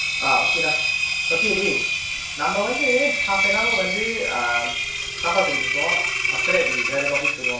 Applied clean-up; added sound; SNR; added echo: none; Engine; -3 dB; reverberation time 0.5 s.